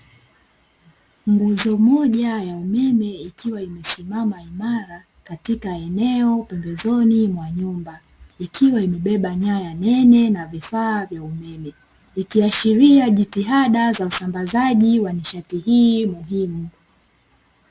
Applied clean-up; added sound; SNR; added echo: none; none; none; none.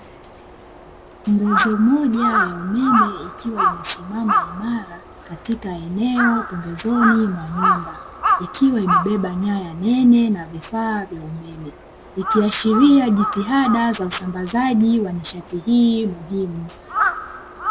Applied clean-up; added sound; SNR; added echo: none; Crow; 5 dB; none.